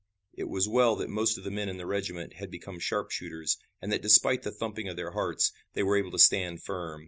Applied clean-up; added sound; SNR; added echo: none; none; none; none.